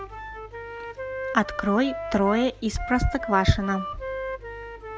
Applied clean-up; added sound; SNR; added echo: none; Wind instrument, woodwind instrument; 9 dB; none.